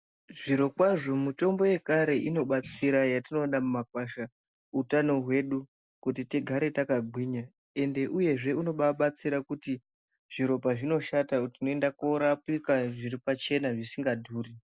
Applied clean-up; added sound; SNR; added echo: none; none; none; none.